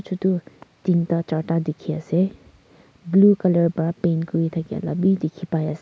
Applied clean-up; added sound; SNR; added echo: none; none; none; none.